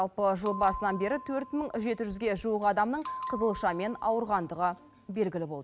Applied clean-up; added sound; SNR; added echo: none; Bell; 13 dB; none.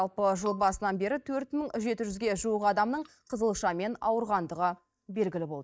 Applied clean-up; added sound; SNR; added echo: neural mask model DeepFilterNet 3.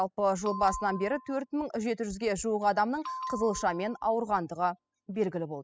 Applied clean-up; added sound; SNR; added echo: classical method spectral subtraction.